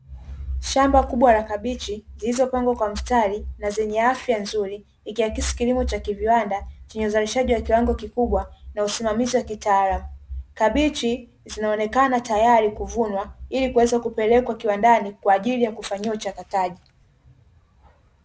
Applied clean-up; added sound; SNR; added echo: none; none; none; none.